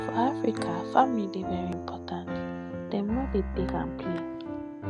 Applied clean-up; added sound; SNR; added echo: none; Piano; 3 dB; none.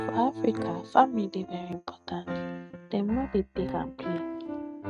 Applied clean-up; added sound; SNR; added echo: neural mask model RNNoise.